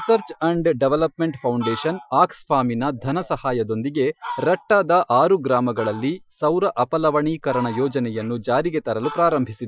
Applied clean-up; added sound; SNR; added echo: classical method Wiener filter.